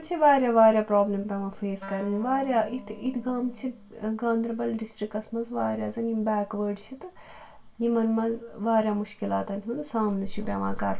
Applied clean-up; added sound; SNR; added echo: none; Wind instrument, woodwind instrument; 18 dB; reverberation time 0.2 s.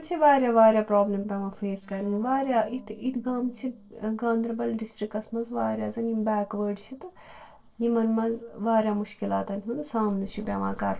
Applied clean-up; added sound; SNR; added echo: neural separator model SepFormer DNS4.